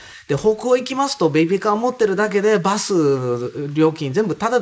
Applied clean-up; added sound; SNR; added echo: neural mask model Resemble Enhance denoiser.